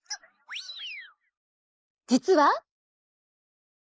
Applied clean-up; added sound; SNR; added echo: neural mask model Resemble Enhance denoiser.